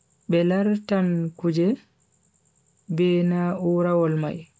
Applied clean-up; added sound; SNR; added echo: none; none; none; none.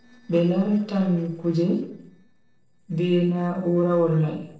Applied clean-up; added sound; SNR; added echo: neural separator model SepFormer DNS4.